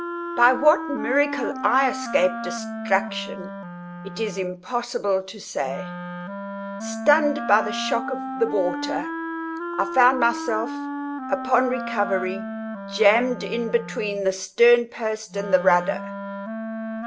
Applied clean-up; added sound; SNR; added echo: none; Wind instrument, woodwind instrument; 8 dB; none.